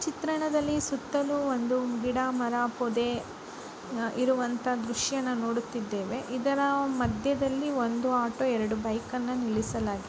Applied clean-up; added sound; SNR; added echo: none; none; none; none.